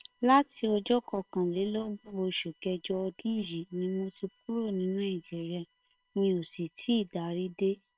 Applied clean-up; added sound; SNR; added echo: neural separator model SepFormer WHAM!.